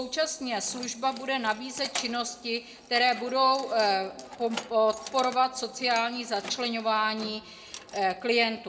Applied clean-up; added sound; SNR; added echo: none; Keys jangling; 16 dB; reverberation time 1.4 s.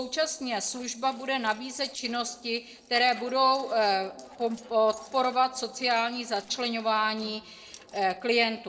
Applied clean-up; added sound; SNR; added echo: neural separator model SepFormer DNS4.